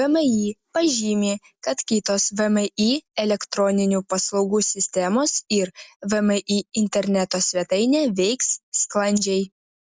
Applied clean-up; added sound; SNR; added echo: none; none; none; none.